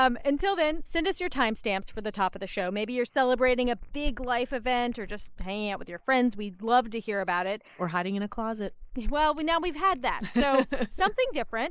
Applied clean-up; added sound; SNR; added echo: neural mask model Resemble Enhance denoiser.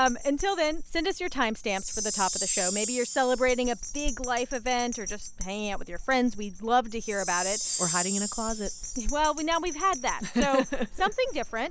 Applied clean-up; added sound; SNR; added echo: none; Bell + Chime; 5 dB; none.